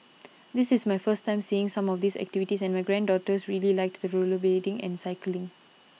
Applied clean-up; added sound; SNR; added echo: none; none; none; none.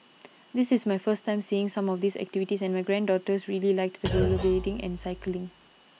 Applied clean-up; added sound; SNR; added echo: none; Thump, thud; 5 dB; none.